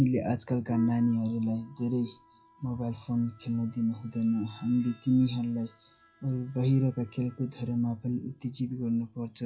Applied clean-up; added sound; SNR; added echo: classical method WPE with log-MMSE.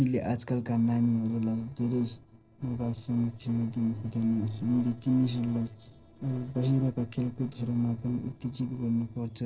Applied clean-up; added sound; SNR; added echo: neural separator model SepFormer DNS4.